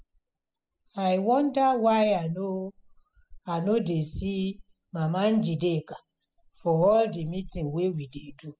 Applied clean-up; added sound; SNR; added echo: classical method spectral subtraction.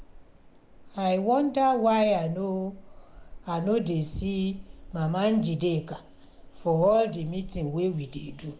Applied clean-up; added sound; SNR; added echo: none; Train; 19 dB; none.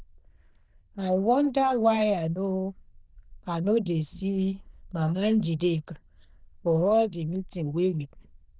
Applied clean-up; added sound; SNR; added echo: neural diffusion model UNIVERSE++.